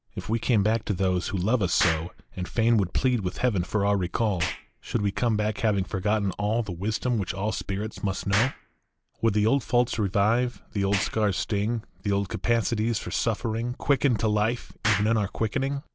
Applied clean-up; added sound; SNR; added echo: none; Explosion; 14 dB; none.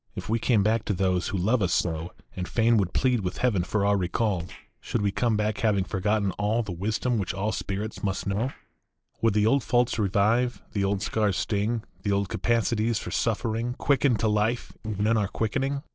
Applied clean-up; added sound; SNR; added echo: neural separator model SepFormer DNS4.